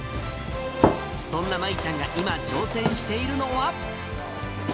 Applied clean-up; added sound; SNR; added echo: none; Run; 3 dB; none.